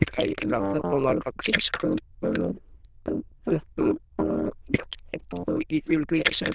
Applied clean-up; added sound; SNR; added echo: neural diffusion model UNIVERSE++.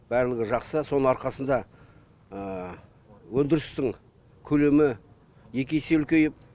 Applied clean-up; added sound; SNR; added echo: none; none; none; none.